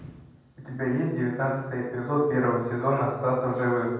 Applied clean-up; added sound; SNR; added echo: none; none; none; reverberation time 1.1 s.